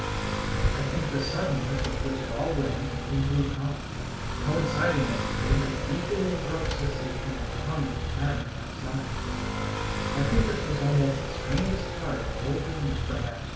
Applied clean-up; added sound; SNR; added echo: none; Motorcycle / Accelerating, revving, vroom; -1 dB; reverberation time 0.5 s.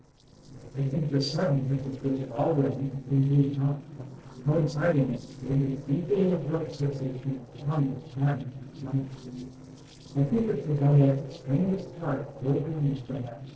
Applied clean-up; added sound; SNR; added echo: neural separator model SepFormer DNS4.